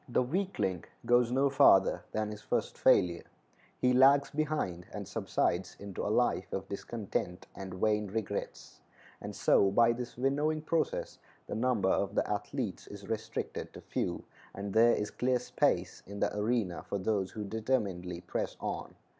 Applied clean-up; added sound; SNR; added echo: none; none; none; none.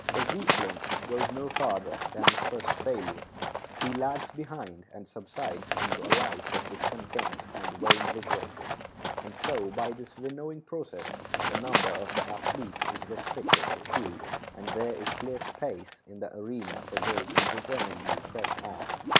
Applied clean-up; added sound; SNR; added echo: none; Livestock, farm animals, working animals; -5 dB; none.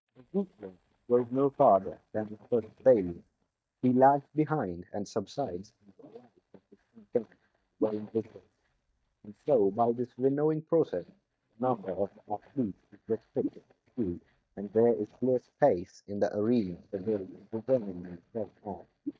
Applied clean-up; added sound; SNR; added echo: neural mask model DeepFilterNet 3.